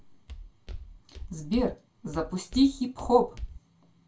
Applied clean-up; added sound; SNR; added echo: none; Walk, footsteps; 12 dB; reverberation time 0.2 s.